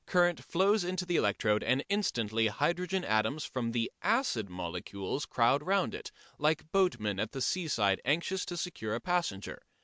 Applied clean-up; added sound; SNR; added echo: none; none; none; none.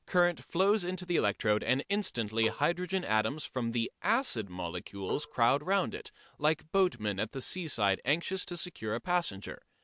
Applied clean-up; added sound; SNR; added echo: none; Marimba, xylophone; 17 dB; none.